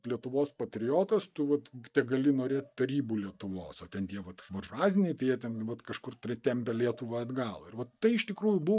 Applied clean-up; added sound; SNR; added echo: neural mask model DeepFilterNet 3.